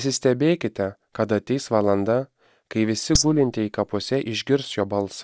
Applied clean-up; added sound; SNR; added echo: neural mask model DeepFilterNet 3.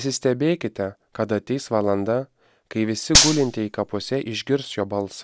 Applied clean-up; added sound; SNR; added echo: none; Gunshot, gunfire; -3 dB; none.